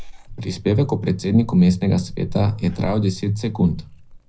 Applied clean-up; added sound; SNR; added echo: none; Meow / Purr; 16 dB; reverberation time 0.3 s.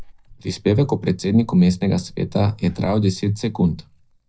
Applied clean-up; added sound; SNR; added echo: neural mask model DeepFilterNet 3.